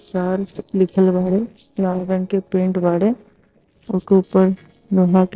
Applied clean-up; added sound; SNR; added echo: neural separator model SepFormer DNS4.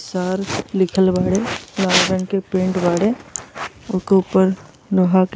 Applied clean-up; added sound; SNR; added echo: none; none; none; none.